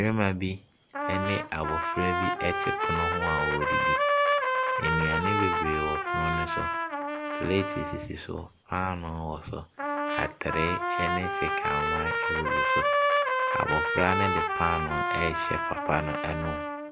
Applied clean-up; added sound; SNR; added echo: none; Trumpet; -3 dB; none.